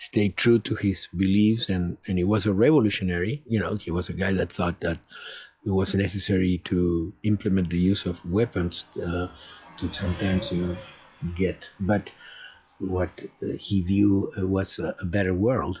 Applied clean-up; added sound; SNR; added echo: classical method log-MMSE.